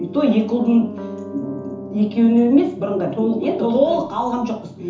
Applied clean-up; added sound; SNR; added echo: none; Piano; 15 dB; reverberation time 0.9 s.